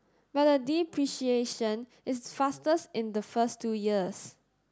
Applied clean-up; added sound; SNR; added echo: none; none; none; none.